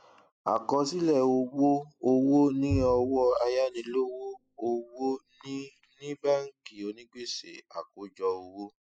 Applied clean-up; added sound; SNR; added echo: classical method spectral subtraction.